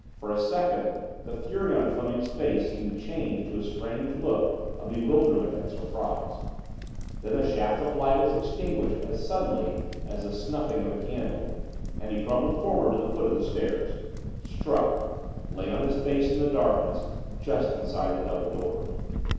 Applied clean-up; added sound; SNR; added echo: none; Crackle; 6 dB; reverberation time 1.2 s.